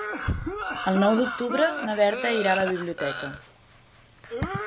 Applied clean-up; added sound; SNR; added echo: none; Cough; 5 dB; none.